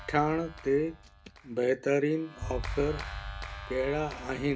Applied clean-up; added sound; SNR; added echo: none; Clapping; 10 dB; reverberation time 0.3 s.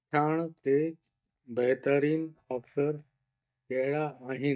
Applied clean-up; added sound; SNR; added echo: neural mask model DeepFilterNet 3.